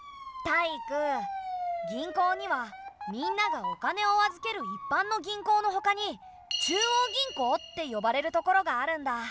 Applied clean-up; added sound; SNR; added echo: none; Motor vehicle (road) / Siren; 10 dB; none.